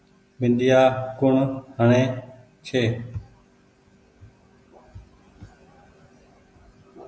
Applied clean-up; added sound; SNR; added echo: none; none; none; none.